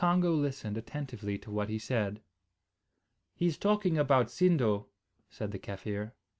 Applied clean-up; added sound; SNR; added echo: none; none; none; none.